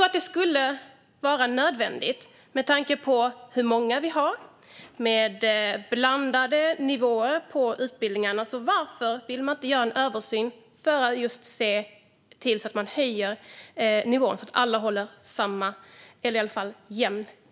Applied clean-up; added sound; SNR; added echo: none; none; none; none.